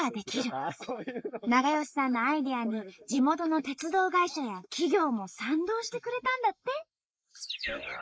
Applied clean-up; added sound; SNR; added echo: neural mask model Resemble Enhance denoiser.